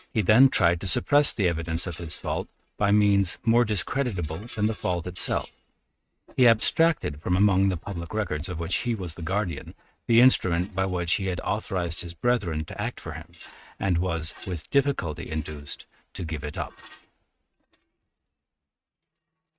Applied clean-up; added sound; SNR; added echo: neural mask model RNNoise.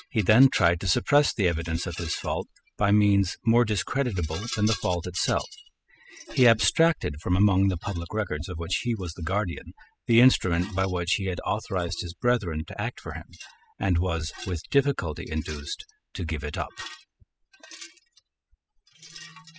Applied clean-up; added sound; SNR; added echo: classical method spectral subtraction.